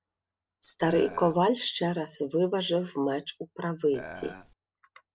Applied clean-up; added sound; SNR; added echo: neural separator model SepFormer DNS4.